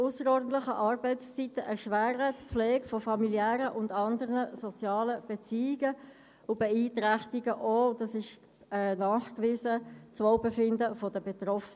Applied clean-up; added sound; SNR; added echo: none; none; none; none.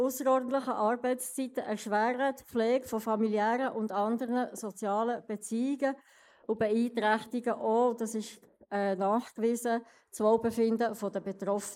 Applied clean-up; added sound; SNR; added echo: neural mask model Resemble Enhance denoiser.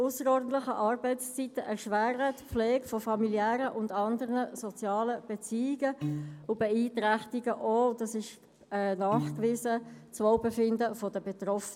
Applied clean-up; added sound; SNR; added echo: none; Piano; 7 dB; none.